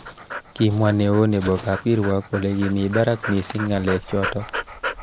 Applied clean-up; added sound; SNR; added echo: none; Dog; 11 dB; none.